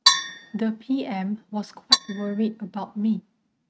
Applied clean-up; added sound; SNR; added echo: neural mask model RNNoise.